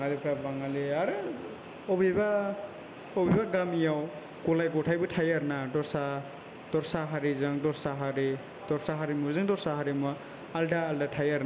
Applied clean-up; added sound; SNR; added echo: none; none; none; none.